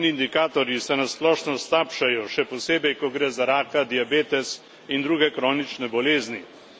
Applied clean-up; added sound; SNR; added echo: none; none; none; none.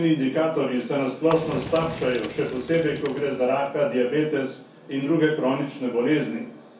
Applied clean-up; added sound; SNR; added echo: none; Fire; 14 dB; reverberation time 0.6 s.